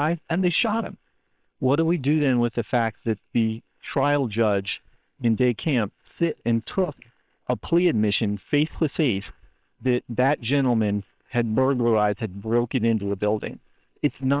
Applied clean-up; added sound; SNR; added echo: neural separator model SepFormer WHAM!.